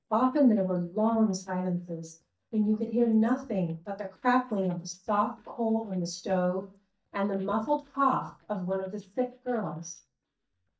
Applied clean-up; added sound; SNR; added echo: neural mask model DeepFilterNet 3.